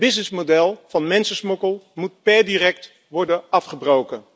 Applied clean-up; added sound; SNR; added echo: none; none; none; none.